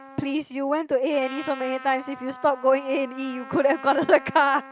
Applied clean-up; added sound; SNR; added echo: none; Trumpet; 17 dB; none.